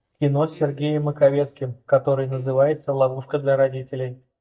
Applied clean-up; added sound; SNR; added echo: neural mask model DeepFilterNet 3.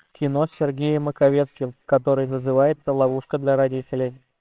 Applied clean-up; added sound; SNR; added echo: neural separator model SepFormer WHAMR!.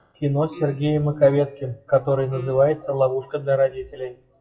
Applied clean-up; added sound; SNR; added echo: classical method WPE with log-MMSE.